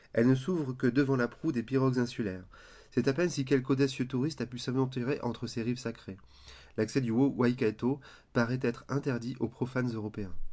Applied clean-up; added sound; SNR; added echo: none; none; none; none.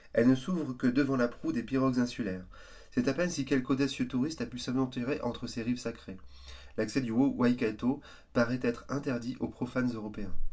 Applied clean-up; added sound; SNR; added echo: none; none; none; reverberation time 0.2 s.